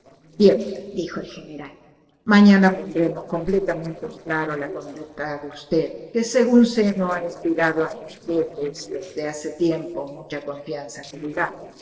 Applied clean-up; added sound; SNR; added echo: neural separator model SepFormer DNS4.